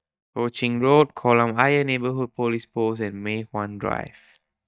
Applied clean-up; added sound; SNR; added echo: neural mask model DeepFilterNet 3.